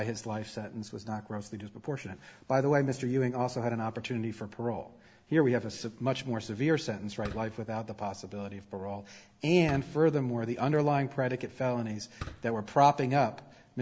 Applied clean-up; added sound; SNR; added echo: none; Fireworks; 17 dB; none.